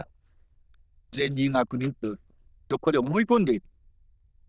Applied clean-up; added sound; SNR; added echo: neural diffusion model UNIVERSE++.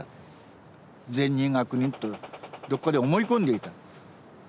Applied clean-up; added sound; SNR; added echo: none; Gunshot, gunfire; 16 dB; none.